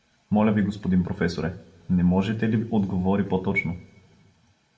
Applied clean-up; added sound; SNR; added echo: none; none; none; reverberation time 0.5 s.